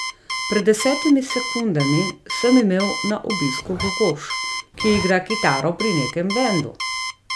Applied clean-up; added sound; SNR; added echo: none; Zipper (clothing) + Alarm; 6 dB; none.